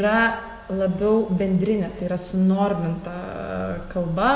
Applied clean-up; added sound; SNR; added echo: none; none; none; none.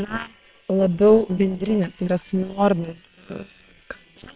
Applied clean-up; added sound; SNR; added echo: neural separator model SepFormer WHAM!.